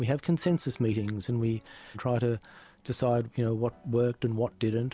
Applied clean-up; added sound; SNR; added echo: none; none; none; none.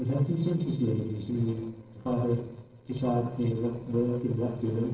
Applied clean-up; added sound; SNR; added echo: neural separator model SepFormer DNS4.